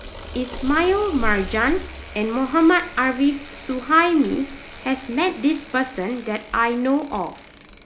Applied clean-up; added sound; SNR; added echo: none; Bicycle; 8 dB; none.